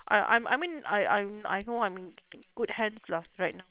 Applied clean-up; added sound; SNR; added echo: neural separator model SepFormer WHAM!.